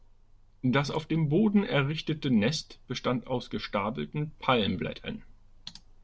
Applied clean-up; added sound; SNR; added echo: none; none; none; none.